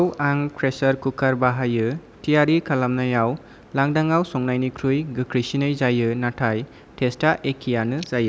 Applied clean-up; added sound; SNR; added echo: none; none; none; none.